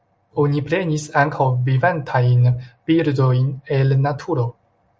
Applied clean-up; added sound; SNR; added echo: none; none; none; none.